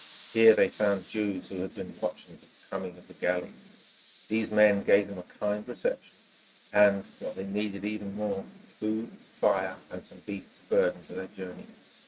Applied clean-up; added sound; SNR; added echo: neural mask model RNNoise.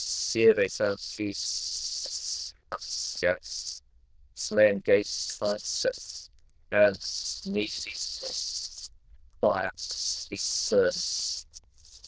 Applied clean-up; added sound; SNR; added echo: neural diffusion model UNIVERSE++.